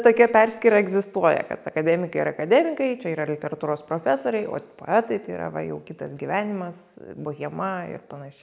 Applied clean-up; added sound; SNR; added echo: none; none; none; none.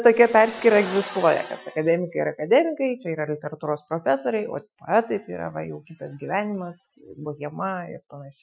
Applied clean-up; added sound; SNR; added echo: classical method Wiener filter.